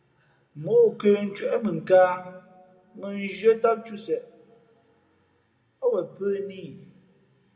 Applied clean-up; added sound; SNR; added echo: none; none; none; reverberation time 0.9 s.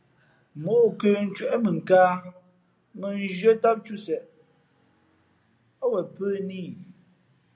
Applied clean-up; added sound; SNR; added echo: none; none; none; none.